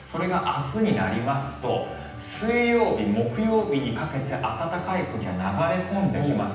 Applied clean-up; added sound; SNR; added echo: none; none; none; reverberation time 0.9 s.